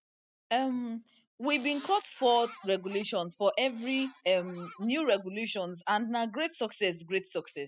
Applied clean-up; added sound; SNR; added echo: classical method spectral subtraction.